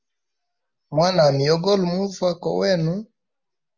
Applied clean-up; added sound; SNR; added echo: none; none; none; none.